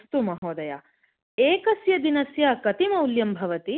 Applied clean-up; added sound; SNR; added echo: none; none; none; none.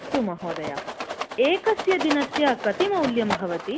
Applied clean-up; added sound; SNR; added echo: none; Rattle; 7 dB; none.